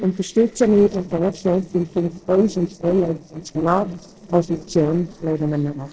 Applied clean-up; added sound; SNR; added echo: neural separator model SepFormer DNS4.